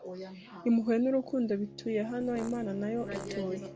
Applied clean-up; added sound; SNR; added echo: none; Bowed string instrument + Fart; 15 dB; none.